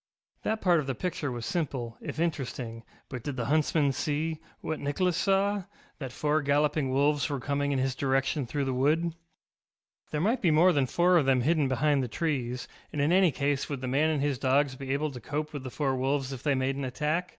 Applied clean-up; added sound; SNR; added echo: none; none; none; none.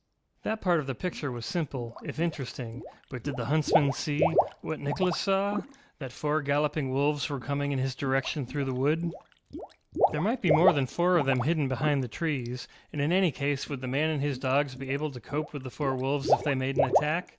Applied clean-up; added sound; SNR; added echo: none; Water / Liquid; 5 dB; none.